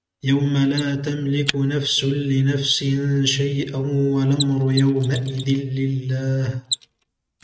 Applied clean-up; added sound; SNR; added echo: neural mask model RNNoise.